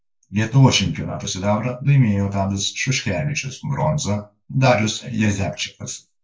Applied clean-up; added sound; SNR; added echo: none; none; none; reverberation time 0.2 s.